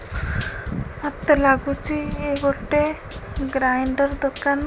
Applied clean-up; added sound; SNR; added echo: none; Drum kit; 14 dB; none.